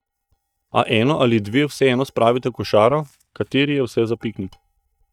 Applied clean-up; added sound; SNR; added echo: neural mask model DeepFilterNet 3.